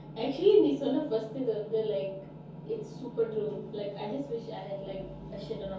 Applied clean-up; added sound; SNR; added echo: none; none; none; reverberation time 0.6 s.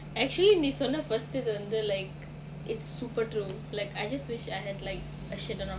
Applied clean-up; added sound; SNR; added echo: none; none; none; none.